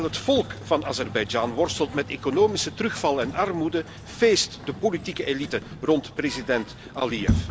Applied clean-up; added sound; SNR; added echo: none; Sliding door; 9 dB; none.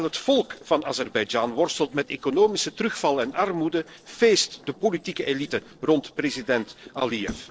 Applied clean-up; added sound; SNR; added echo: neural separator model SepFormer DNS4.